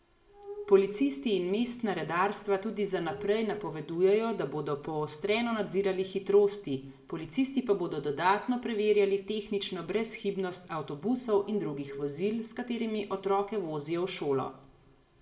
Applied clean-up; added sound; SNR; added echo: none; Glass; 15 dB; reverberation time 0.7 s.